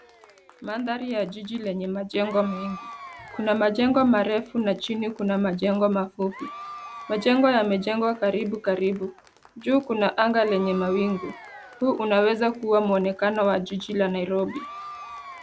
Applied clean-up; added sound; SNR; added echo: none; Applause / Crowd / Cheering; 19 dB; none.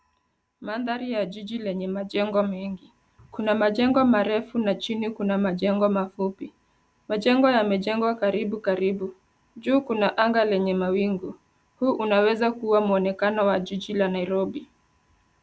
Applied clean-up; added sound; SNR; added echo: none; none; none; none.